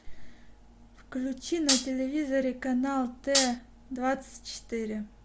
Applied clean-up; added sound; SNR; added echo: none; Hi-hat; -4 dB; none.